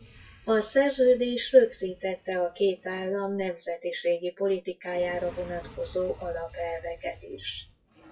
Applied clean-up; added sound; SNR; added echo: classical method WPE with log-MMSE.